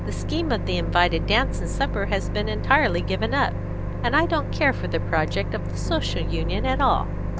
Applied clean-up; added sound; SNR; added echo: none; Microwave oven; 1 dB; none.